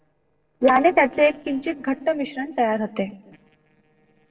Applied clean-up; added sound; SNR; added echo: neural separator model SepFormer DNS4.